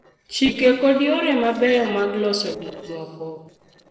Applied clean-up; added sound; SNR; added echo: neural separator model SepFormer DNS4.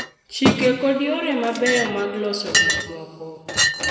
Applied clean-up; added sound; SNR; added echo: none; Chink, clink; 1 dB; reverberation time 2.0 s.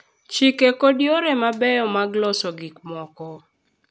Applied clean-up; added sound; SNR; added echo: none; none; none; none.